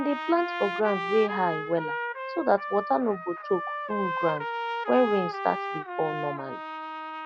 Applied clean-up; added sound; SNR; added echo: none; Trumpet; 5 dB; none.